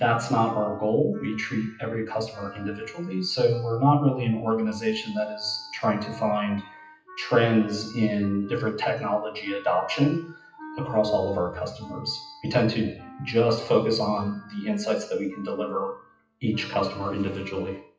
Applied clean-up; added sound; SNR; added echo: classical method WPE with log-MMSE.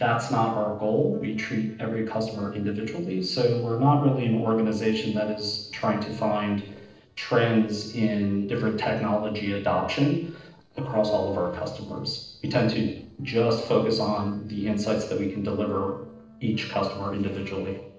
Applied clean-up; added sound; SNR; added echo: neural separator model SepFormer DNS4.